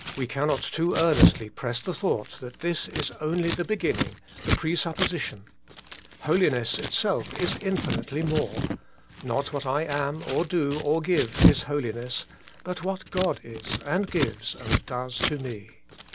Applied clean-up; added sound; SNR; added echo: none; Scissors; 2 dB; none.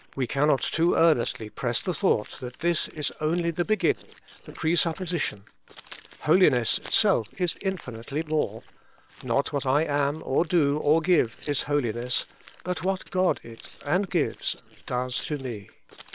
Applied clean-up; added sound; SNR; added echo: neural separator model SepFormer WHAM!.